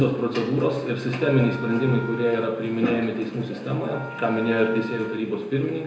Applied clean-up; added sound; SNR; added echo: none; Wind instrument, woodwind instrument; 16 dB; reverberation time 0.8 s.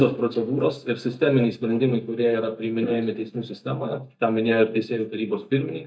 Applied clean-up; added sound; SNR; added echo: neural mask model DeepFilterNet 3.